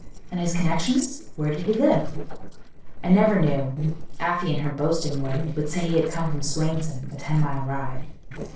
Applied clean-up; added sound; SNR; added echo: neural separator model SepFormer DNS4.